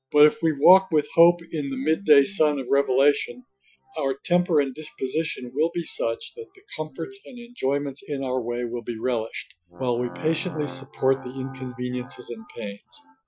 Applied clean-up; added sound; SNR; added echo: classical method Wiener filter.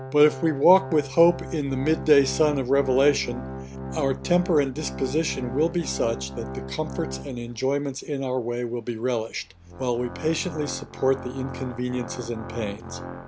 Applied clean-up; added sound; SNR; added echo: none; Organ; 11 dB; none.